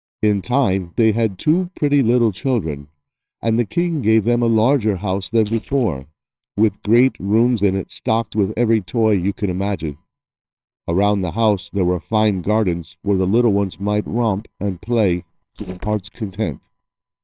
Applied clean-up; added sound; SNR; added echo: neural separator model SepFormer WHAMR!.